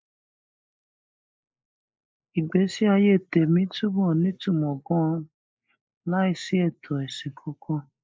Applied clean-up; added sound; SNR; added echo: neural mask model Resemble Enhance denoiser.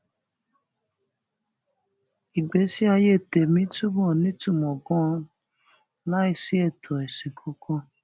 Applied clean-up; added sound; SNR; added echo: none; none; none; none.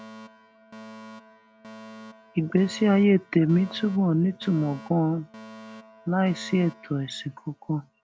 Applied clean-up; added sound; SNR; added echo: none; Alarm; 20 dB; none.